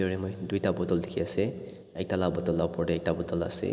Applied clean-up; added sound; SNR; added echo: none; none; none; none.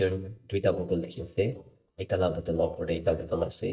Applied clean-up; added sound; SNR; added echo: neural mask model DeepFilterNet 3.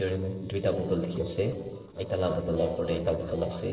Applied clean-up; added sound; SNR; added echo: neural separator model SepFormer DNS4.